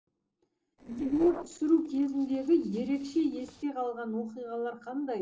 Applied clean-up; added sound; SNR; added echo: neural separator model SepFormer DNS4.